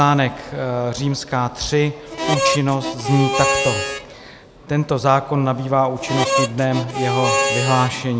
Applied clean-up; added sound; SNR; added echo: none; Harmonica; 1 dB; none.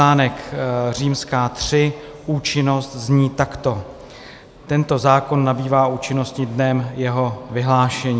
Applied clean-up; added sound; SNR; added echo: none; none; none; none.